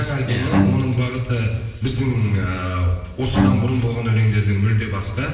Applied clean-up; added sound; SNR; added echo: none; Bowed string instrument; 4 dB; reverberation time 1.0 s.